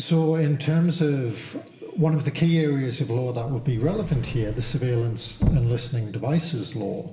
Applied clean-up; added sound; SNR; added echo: none; Sliding door / Slam / Wood; 7 dB; reverberation time 1.1 s.